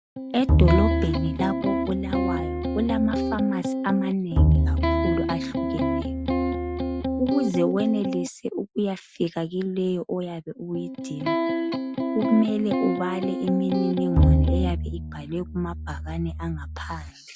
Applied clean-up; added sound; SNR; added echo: none; Bowed string instrument + Electric guitar; -3 dB; none.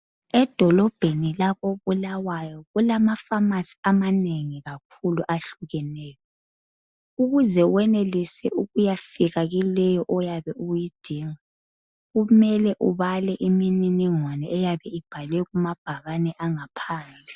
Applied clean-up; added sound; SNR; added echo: none; none; none; none.